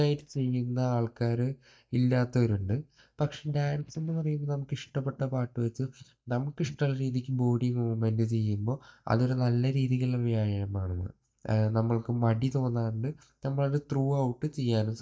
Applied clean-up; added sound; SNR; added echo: neural mask model DeepFilterNet 3.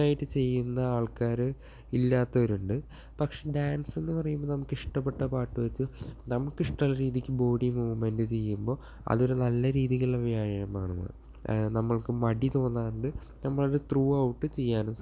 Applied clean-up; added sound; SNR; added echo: none; none; none; none.